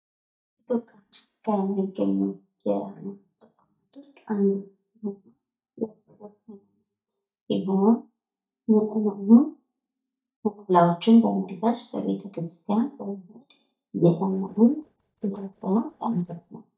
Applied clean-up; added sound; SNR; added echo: neural mask model DeepFilterNet 3.